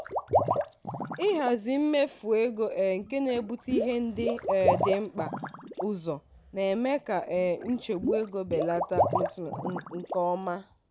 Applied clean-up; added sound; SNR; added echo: none; Water / Liquid; 3 dB; none.